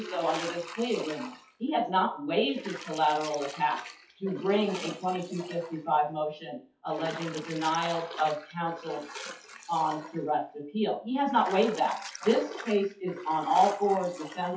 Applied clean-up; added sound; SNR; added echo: classical method WPE with log-MMSE.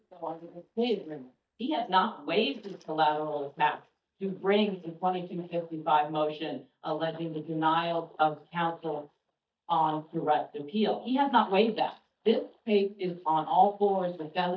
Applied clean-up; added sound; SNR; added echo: neural mask model DeepFilterNet 3.